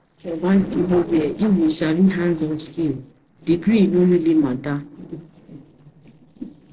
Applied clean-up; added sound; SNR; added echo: neural separator model SepFormer DNS4.